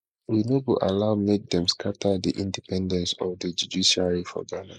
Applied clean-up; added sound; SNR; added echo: neural mask model Resemble Enhance denoiser.